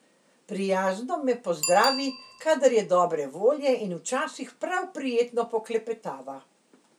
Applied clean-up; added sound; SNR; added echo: none; Bicycle bell; 15 dB; none.